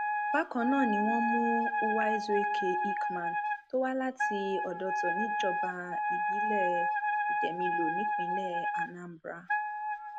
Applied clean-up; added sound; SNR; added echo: none; Wind instrument, woodwind instrument; -3 dB; none.